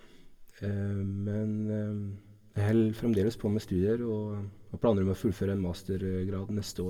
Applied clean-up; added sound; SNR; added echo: none; none; none; reverberation time 1.4 s.